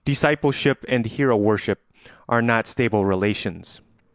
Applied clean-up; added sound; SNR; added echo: none; none; none; none.